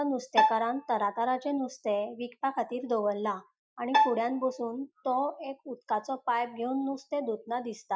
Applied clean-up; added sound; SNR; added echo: classical method Wiener filter.